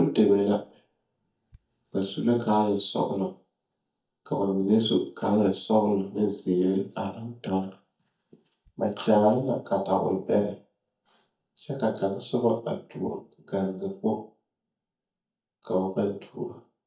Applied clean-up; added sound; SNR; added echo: neural mask model DeepFilterNet 3.